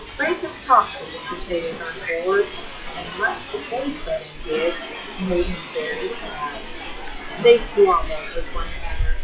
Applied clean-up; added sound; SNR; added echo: classical method log-MMSE.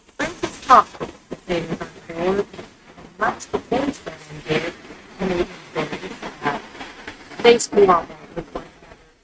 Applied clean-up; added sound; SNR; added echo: neural mask model RNNoise.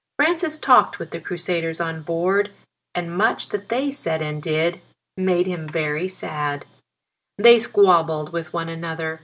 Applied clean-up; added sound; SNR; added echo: none; none; none; none.